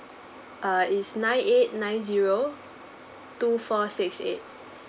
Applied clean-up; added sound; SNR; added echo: none; none; none; none.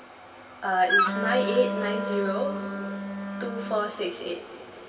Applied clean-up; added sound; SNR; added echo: none; Wind instrument, woodwind instrument; 0 dB; reverberation time 2.4 s.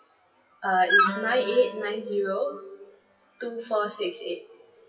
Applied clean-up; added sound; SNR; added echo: classical method WPE with log-MMSE.